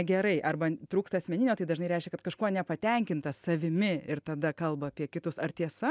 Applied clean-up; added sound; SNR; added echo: none; none; none; none.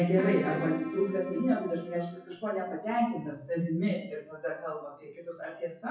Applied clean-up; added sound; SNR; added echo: classical method WPE with log-MMSE.